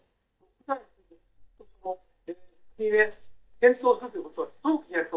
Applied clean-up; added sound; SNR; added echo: neural mask model DeepFilterNet 3.